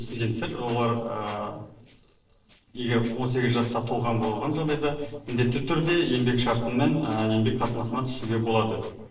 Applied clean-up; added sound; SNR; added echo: neural separator model SepFormer DNS4.